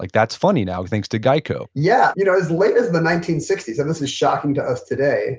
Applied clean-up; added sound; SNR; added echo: none; none; none; none.